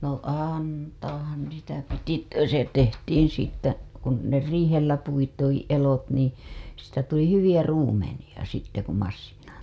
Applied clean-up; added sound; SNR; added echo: none; none; none; none.